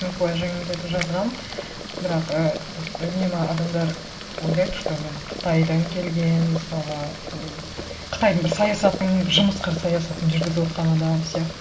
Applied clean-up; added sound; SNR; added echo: none; Boiling; 10 dB; reverberation time 0.6 s.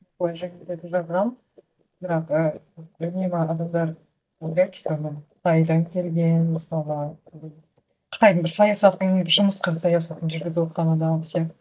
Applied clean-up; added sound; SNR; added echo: neural mask model DeepFilterNet 3.